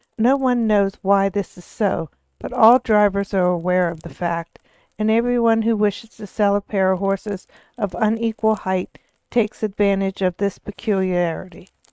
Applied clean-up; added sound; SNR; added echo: neural mask model RNNoise.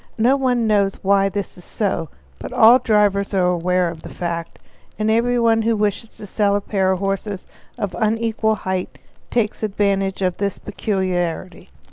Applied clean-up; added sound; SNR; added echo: none; Crackle; 19 dB; none.